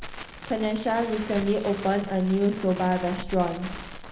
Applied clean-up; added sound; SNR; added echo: none; Crackle; 12 dB; reverberation time 1.0 s.